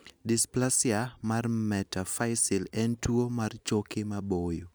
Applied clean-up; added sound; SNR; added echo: none; none; none; none.